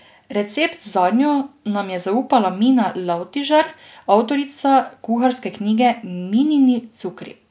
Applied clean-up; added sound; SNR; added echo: none; none; none; none.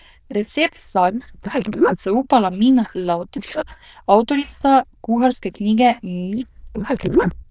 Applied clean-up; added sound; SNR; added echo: neural diffusion model UNIVERSE++.